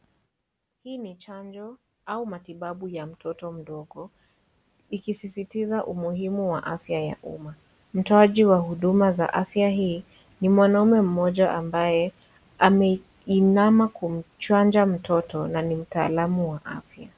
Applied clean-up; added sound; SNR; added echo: none; none; none; none.